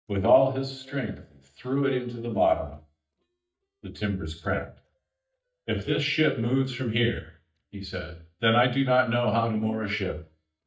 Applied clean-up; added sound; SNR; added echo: neural mask model DeepFilterNet 3.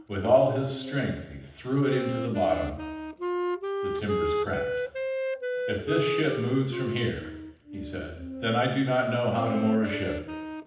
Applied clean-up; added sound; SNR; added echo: none; Wind instrument, woodwind instrument; 4 dB; reverberation time 0.9 s.